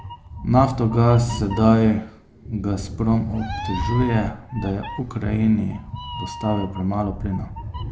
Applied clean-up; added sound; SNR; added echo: none; Meow; 9 dB; none.